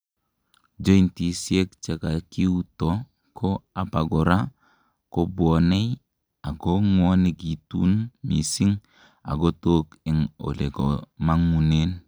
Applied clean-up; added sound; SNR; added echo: none; none; none; none.